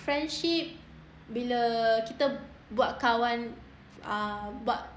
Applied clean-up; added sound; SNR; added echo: none; none; none; none.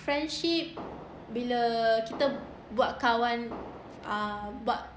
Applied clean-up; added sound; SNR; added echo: none; Fireworks; 15 dB; none.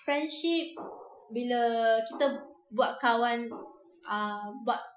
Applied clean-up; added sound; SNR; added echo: classical method Wiener filter.